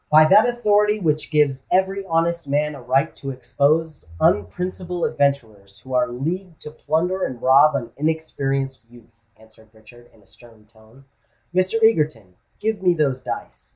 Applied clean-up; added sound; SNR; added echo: none; none; none; none.